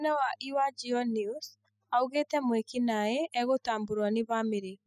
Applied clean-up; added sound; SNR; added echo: classical method spectral subtraction.